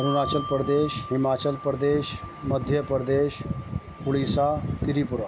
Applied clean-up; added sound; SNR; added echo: none; Bell; 14 dB; none.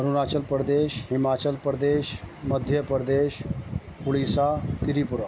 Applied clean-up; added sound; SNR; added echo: none; none; none; none.